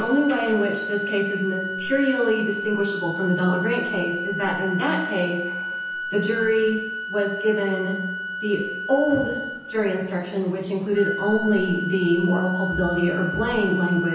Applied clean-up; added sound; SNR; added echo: none; Organ; 6 dB; reverberation time 0.9 s.